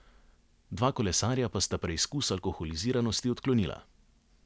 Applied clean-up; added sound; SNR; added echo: none; none; none; none.